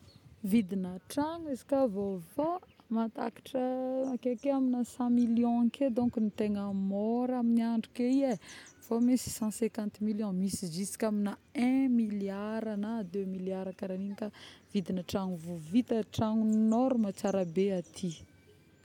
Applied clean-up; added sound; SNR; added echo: none; none; none; none.